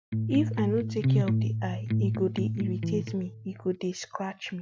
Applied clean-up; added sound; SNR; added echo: none; Electric guitar; -3 dB; none.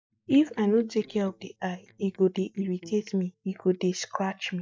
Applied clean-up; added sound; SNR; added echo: neural mask model DeepFilterNet 3.